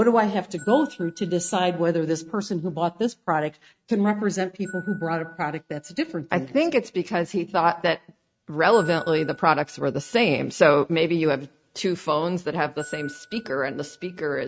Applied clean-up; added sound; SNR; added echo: neural mask model RNNoise.